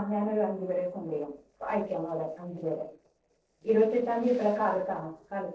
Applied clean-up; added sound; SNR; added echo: neural separator model SepFormer DNS4.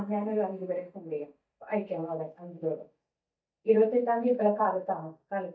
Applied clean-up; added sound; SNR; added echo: neural mask model DeepFilterNet 3.